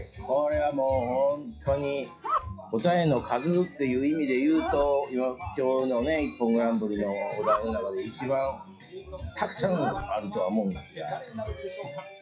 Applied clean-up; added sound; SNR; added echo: classical method WPE with log-MMSE.